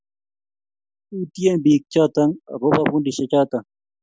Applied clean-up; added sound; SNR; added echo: none; none; none; none.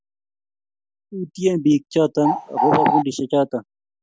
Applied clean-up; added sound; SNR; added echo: none; Bird; -2 dB; none.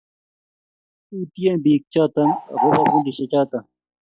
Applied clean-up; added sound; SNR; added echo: classical method log-MMSE.